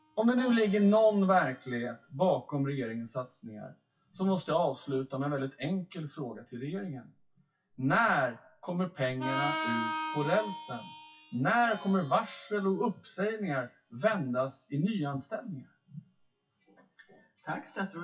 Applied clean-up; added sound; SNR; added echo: classical method WPE with log-MMSE.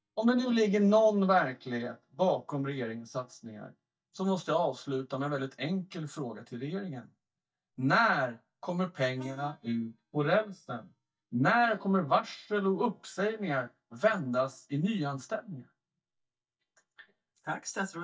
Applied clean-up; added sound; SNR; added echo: neural mask model DeepFilterNet 3.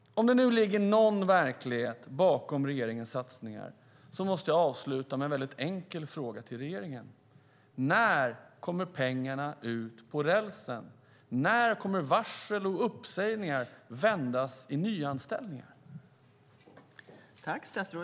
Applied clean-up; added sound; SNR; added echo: none; none; none; none.